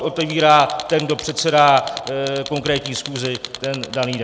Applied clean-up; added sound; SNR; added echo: none; Tools; 14 dB; none.